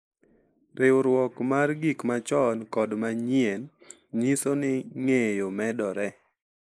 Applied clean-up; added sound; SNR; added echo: neural mask model Resemble Enhance denoiser.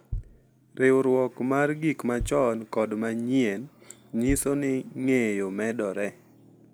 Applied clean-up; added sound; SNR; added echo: none; Bass drum; 15 dB; none.